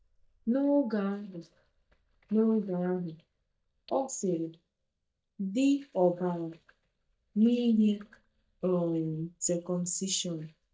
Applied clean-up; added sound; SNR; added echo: neural mask model DeepFilterNet 3.